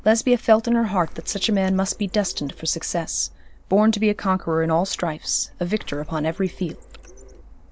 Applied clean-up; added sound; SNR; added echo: none; Printer; 19 dB; none.